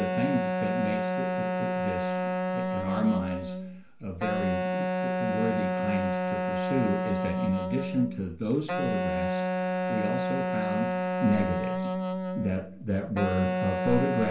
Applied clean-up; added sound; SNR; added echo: none; Wind instrument, woodwind instrument; -2 dB; reverberation time 0.3 s.